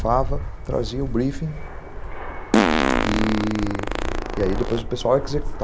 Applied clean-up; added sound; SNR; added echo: none; Fart + Fixed-wing aircraft, airplane; -1 dB; none.